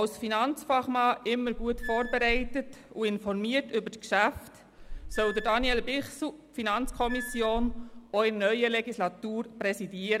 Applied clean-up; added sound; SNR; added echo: none; Squeak / Screech; 7 dB; none.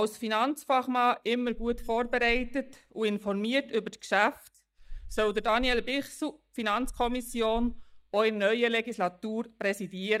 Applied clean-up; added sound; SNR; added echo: neural mask model DeepFilterNet 3.